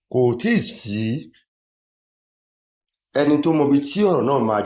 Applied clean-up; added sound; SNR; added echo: neural mask model Resemble Enhance denoiser.